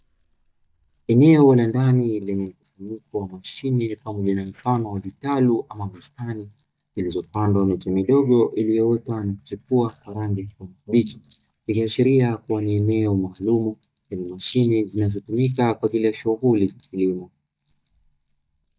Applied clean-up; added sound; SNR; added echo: neural mask model DeepFilterNet 3.